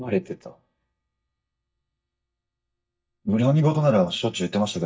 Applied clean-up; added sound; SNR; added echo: neural mask model DeepFilterNet 3.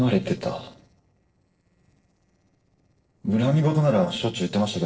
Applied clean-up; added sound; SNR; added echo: neural separator model SepFormer DNS4.